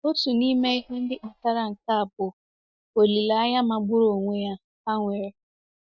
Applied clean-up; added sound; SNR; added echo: neural mask model DeepFilterNet 3.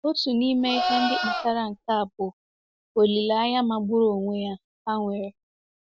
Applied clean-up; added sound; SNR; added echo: none; Livestock, farm animals, working animals; 3 dB; none.